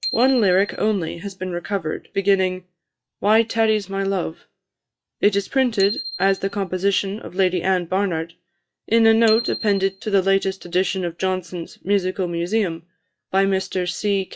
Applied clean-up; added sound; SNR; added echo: classical method log-MMSE.